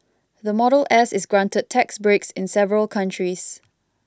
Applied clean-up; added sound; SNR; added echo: none; none; none; none.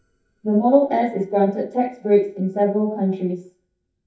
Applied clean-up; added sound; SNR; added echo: neural mask model DeepFilterNet 3.